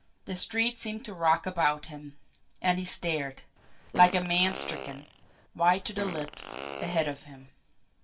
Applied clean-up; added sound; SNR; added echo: none; Fart; 11 dB; reverberation time 0.2 s.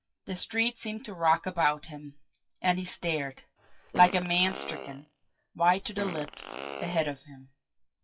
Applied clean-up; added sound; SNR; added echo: classical method WPE with log-MMSE.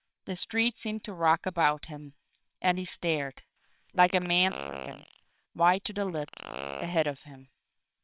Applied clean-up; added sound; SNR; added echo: neural separator model SepFormer WHAMR!.